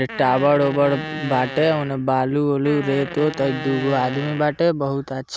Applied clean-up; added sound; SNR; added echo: none; Fart; 12 dB; none.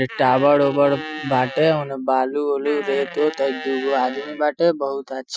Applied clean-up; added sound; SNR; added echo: classical method Wiener filter.